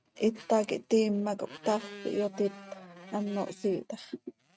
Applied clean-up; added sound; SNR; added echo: neural mask model RNNoise.